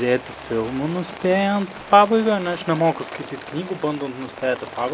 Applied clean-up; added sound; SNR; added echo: none; Rain; 15 dB; none.